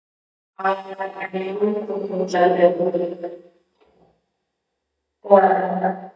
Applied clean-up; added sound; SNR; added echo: neural mask model DeepFilterNet 3.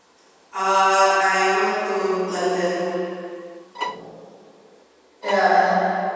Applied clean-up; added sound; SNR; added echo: none; Bowed string instrument; 10 dB; reverberation time 2.1 s.